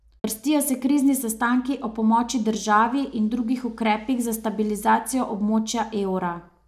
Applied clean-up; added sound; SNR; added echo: none; none; none; none.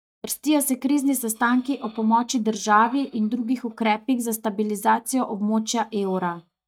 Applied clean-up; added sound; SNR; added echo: neural mask model DeepFilterNet 3.